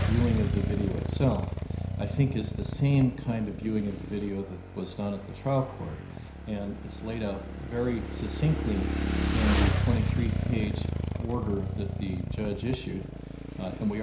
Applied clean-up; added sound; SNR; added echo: none; Motorcycle / Engine; 0 dB; reverberation time 0.5 s.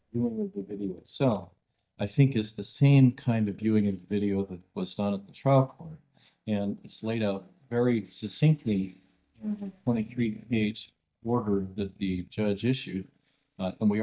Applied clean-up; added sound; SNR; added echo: neural mask model DeepFilterNet 3.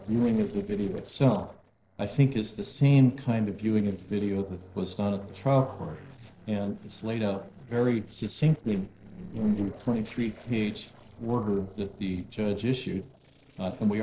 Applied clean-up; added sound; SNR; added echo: neural separator model SepFormer DNS4.